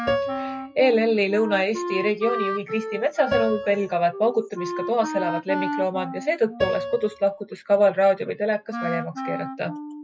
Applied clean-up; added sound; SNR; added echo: classical method log-MMSE.